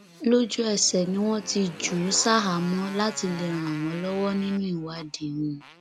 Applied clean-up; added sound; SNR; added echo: none; Motorcycle; 16 dB; none.